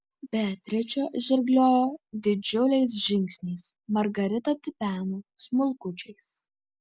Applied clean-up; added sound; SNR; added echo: none; none; none; none.